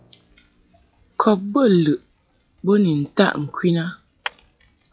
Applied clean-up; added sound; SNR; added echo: classical method log-MMSE.